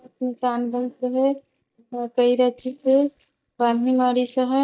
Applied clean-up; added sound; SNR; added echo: neural mask model DeepFilterNet 3.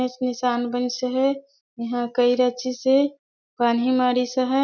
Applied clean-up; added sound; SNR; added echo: none; none; none; none.